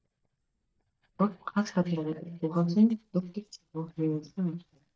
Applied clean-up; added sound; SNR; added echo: neural mask model DeepFilterNet 3.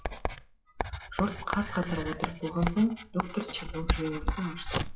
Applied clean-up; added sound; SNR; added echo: classical method WPE with log-MMSE.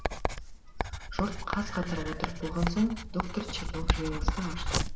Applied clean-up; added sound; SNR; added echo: none; Writing; -1 dB; reverberation time 1.7 s.